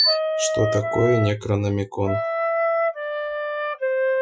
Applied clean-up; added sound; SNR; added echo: classical method Wiener filter.